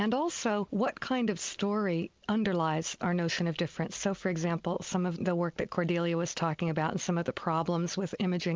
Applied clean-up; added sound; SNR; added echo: none; none; none; none.